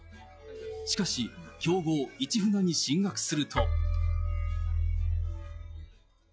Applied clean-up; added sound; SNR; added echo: classical method log-MMSE.